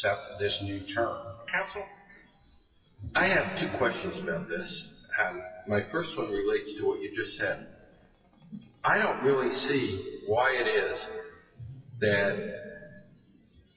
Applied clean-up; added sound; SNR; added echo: classical method WPE with log-MMSE.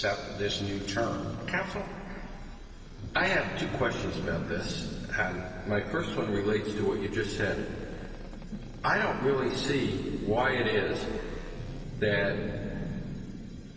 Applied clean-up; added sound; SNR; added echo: none; Boat, Water vehicle; 11 dB; reverberation time 2.6 s.